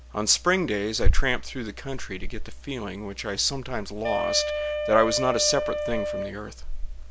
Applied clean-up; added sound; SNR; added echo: none; Wind instrument, woodwind instrument; 5 dB; none.